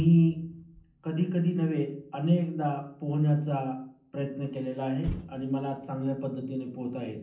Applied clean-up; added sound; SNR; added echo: none; Motor vehicle (road); 18 dB; reverberation time 0.6 s.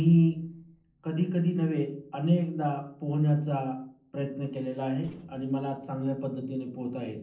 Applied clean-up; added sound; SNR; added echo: neural separator model SepFormer DNS4.